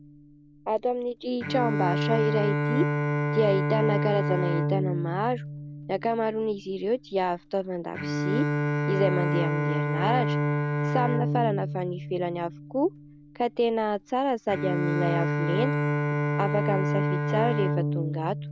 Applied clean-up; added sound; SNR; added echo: none; Bowed string instrument; -1 dB; none.